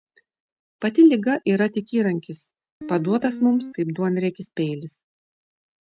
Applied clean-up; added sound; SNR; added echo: neural mask model RNNoise.